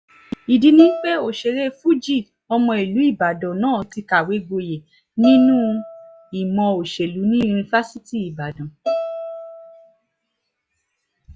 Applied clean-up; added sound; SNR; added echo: classical method log-MMSE.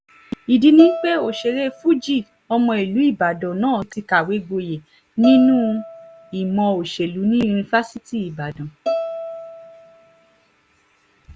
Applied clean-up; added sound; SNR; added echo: none; Bowed string instrument; 9 dB; none.